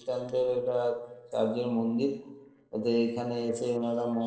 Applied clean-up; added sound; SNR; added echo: neural separator model SepFormer DNS4.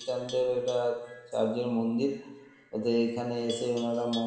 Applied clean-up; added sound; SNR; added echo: none; Livestock, farm animals, working animals; 19 dB; reverberation time 1.3 s.